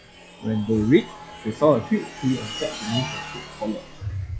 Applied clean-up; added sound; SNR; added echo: classical method log-MMSE.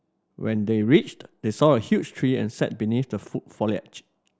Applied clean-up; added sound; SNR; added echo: none; none; none; none.